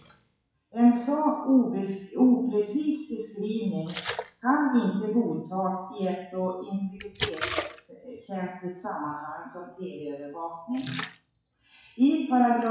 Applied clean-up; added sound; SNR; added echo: classical method WPE with log-MMSE.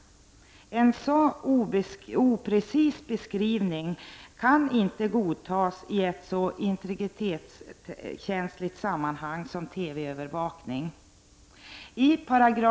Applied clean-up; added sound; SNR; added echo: none; none; none; none.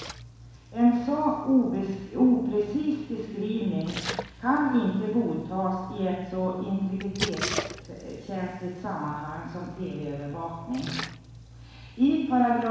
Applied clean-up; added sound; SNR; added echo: none; Splash, splatter; 12 dB; reverberation time 1.1 s.